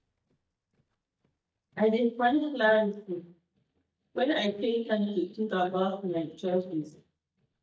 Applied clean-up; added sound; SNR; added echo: neural mask model DeepFilterNet 3.